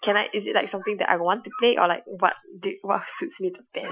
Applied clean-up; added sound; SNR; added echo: classical method Wiener filter.